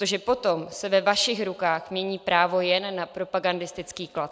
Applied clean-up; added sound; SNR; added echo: none; none; none; none.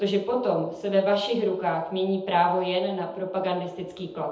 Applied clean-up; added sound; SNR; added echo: none; none; none; reverberation time 0.7 s.